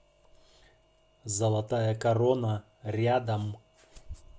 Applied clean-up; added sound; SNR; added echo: none; none; none; none.